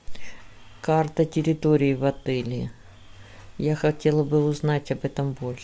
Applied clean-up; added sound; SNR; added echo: none; none; none; none.